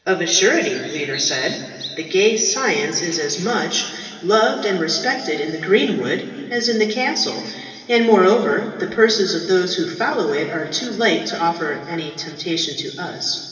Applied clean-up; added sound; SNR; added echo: none; Bird vocalization, bird call, bird song; 13 dB; reverberation time 2.4 s.